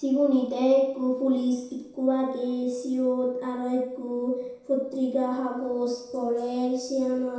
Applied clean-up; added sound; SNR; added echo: none; none; none; reverberation time 0.7 s.